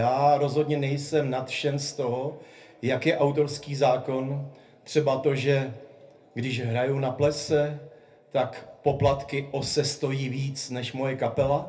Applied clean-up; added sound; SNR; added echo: none; none; none; reverberation time 0.3 s.